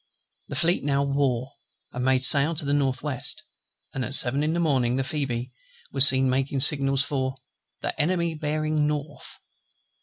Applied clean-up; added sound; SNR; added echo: none; none; none; none.